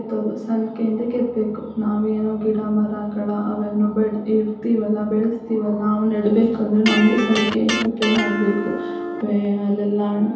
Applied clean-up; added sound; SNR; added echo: none; Electric guitar; 5 dB; reverberation time 0.8 s.